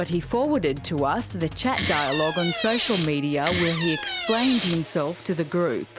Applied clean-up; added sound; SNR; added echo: none; Door; 5 dB; none.